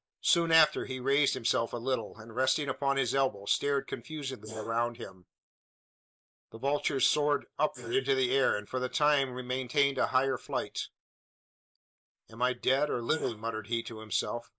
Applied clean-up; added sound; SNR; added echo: neural mask model Resemble Enhance denoiser.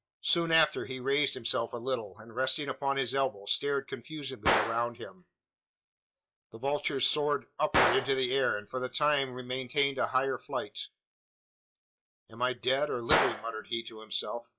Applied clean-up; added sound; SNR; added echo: classical method log-MMSE.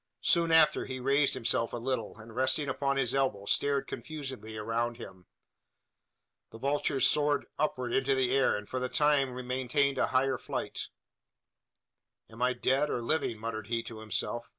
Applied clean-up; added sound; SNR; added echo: none; none; none; none.